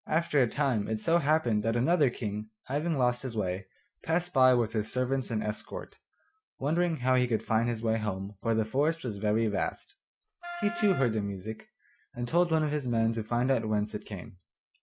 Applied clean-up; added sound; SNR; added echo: none; Wind instrument, woodwind instrument; 11 dB; none.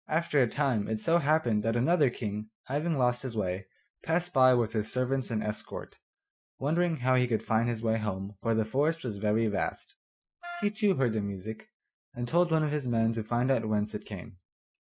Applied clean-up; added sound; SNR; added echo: neural mask model DeepFilterNet 3.